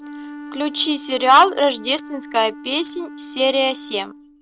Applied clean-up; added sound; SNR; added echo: none; Wind instrument, woodwind instrument; 16 dB; none.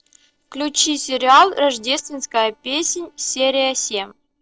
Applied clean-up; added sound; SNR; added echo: neural separator model SepFormer DNS4.